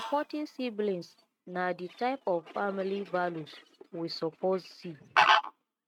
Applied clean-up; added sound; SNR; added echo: neural mask model RNNoise.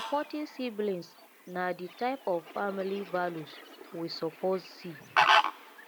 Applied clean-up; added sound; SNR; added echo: none; Fowl; -1 dB; none.